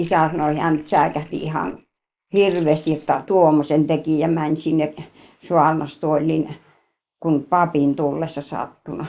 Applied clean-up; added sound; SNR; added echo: neural mask model Resemble Enhance denoiser.